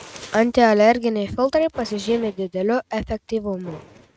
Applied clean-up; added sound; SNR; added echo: neural mask model RNNoise.